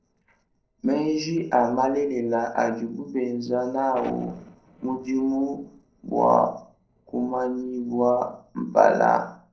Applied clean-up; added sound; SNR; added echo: neural separator model SepFormer DNS4.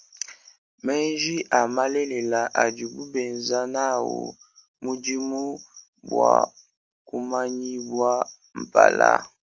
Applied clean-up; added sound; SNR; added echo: none; none; none; none.